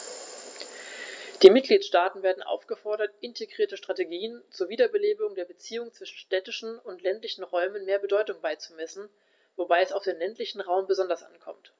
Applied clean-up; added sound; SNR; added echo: none; none; none; none.